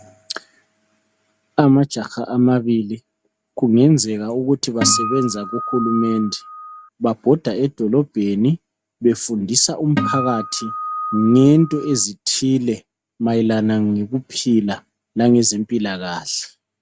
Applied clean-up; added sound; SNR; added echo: none; Acoustic guitar; 6 dB; none.